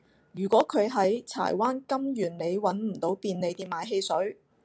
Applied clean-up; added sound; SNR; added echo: none; none; none; none.